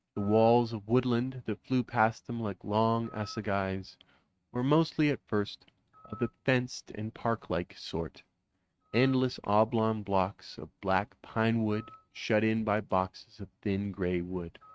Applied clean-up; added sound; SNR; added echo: neural mask model RNNoise.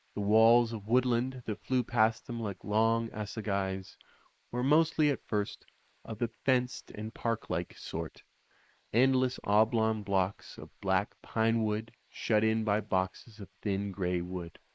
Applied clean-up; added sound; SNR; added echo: neural mask model Resemble Enhance denoiser.